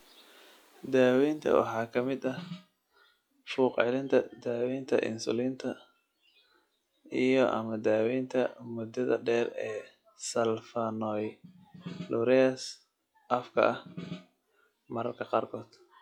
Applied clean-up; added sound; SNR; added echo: classical method log-MMSE.